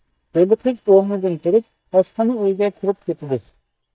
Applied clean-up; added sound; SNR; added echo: neural mask model DeepFilterNet 3.